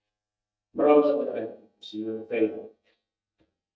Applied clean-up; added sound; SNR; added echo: neural mask model DeepFilterNet 3.